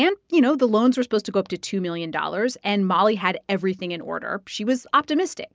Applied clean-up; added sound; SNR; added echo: none; none; none; none.